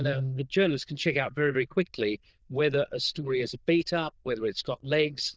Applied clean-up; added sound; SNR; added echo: neural diffusion model UNIVERSE++.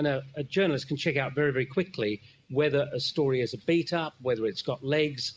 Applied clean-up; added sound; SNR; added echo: none; none; none; none.